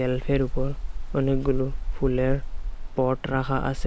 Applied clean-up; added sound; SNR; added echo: none; Rain; 1 dB; none.